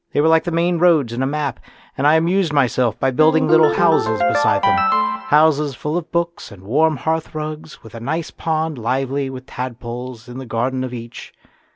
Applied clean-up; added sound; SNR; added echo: none; Ringtone; 0 dB; none.